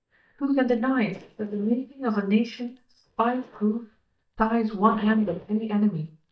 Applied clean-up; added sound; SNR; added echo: neural mask model DeepFilterNet 3.